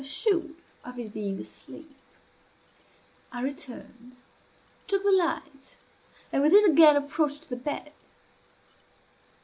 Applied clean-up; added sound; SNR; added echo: none; none; none; none.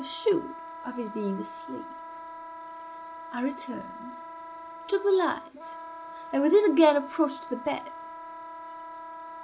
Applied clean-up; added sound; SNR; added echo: none; Wind instrument, woodwind instrument; 12 dB; none.